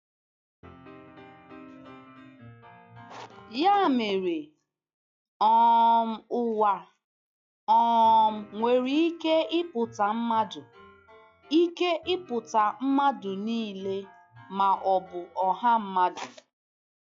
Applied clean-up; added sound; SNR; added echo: classical method log-MMSE.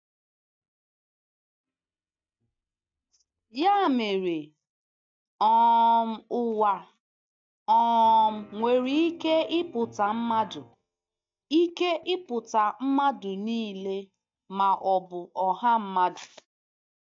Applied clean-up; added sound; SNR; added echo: neural mask model DeepFilterNet 3.